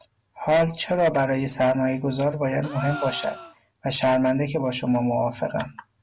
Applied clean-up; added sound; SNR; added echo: none; Gasp; 14 dB; none.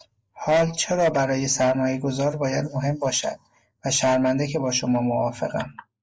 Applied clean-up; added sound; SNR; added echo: neural mask model Resemble Enhance denoiser.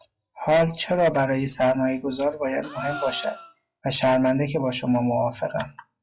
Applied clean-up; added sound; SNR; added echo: classical method log-MMSE.